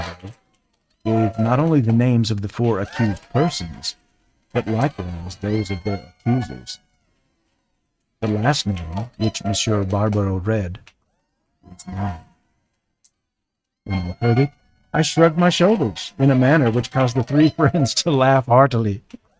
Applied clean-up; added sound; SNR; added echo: neural mask model RNNoise.